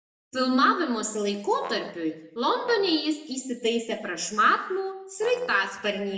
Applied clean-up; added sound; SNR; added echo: none; Brass instrument; 18 dB; reverberation time 0.7 s.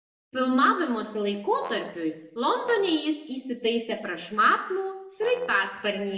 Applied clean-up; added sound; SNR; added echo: neural separator model SepFormer DNS4.